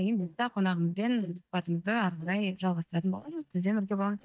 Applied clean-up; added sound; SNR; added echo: neural mask model DeepFilterNet 3.